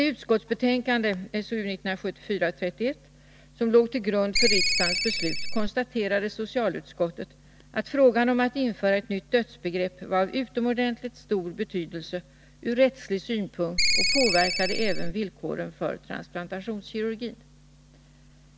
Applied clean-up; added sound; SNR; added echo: none; Ringtone; -3 dB; none.